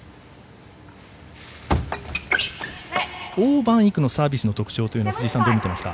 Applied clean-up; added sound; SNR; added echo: none; none; none; none.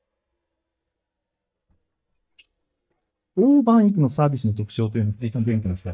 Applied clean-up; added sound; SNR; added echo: neural mask model DeepFilterNet 3.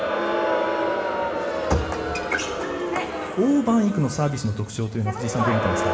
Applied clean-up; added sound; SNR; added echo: none; Crowd; 1 dB; reverberation time 0.8 s.